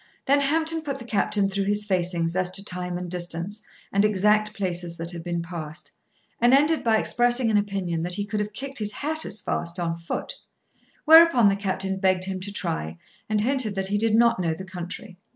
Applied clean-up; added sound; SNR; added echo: none; none; none; none.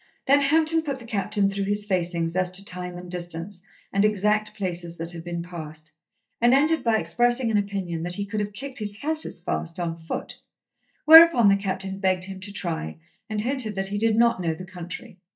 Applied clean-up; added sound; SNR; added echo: neural mask model DeepFilterNet 3.